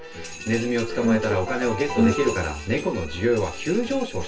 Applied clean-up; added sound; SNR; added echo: none; Ringtone; 12 dB; reverberation time 0.2 s.